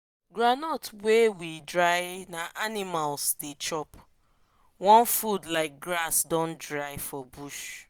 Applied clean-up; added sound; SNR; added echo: none; none; none; none.